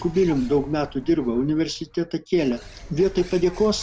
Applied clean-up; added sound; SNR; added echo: none; Bird; 17 dB; none.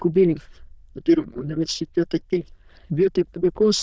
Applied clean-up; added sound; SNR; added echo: neural diffusion model UNIVERSE++.